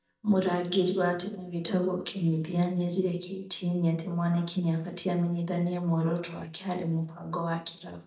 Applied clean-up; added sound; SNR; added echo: neural mask model DeepFilterNet 3.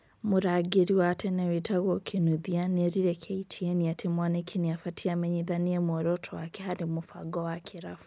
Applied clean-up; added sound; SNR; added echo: none; none; none; none.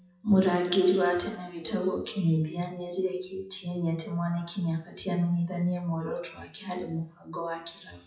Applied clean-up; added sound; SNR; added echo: classical method WPE with log-MMSE.